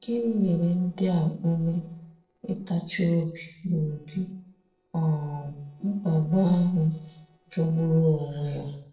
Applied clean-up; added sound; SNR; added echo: neural separator model SepFormer DNS4.